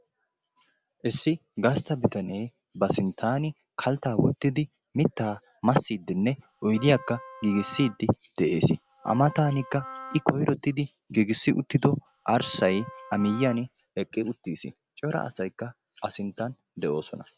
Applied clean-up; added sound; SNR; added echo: none; Wind instrument, woodwind instrument; 17 dB; none.